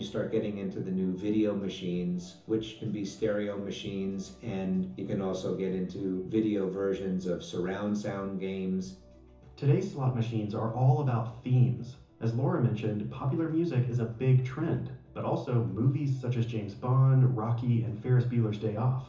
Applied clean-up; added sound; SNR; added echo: none; none; none; reverberation time 0.7 s.